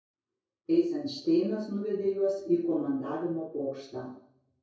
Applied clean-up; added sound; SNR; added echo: none; none; none; reverberation time 0.6 s.